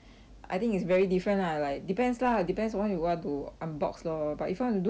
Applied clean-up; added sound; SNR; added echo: none; none; none; none.